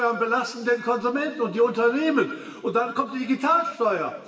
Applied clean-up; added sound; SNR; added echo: none; none; none; reverberation time 1.2 s.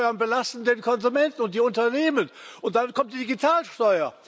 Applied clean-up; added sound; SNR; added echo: none; none; none; none.